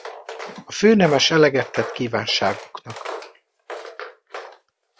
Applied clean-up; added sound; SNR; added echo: none; Walk, footsteps; 14 dB; none.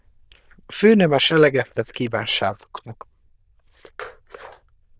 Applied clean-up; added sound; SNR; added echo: neural diffusion model UNIVERSE++.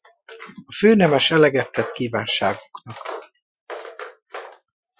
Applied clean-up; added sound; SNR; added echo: classical method Wiener filter.